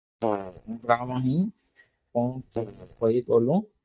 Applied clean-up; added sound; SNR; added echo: neural mask model DeepFilterNet 3.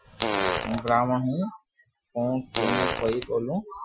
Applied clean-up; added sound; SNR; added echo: classical method Wiener filter.